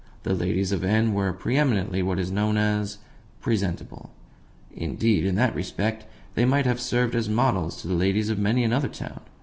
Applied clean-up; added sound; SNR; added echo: none; none; none; none.